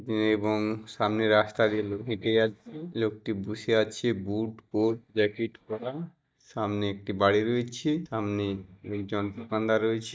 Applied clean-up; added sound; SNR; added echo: neural mask model DeepFilterNet 3.